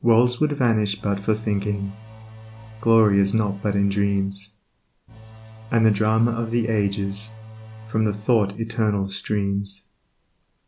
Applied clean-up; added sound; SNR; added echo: none; Engine / Domestic sounds, home sounds; 17 dB; none.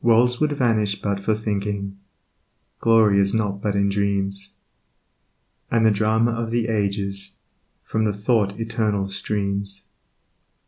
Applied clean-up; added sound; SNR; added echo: none; none; none; none.